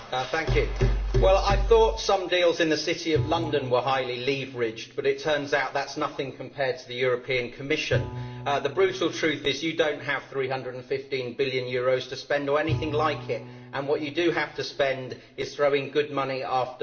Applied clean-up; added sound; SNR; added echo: none; Bowed string instrument; 15 dB; reverberation time 1.6 s.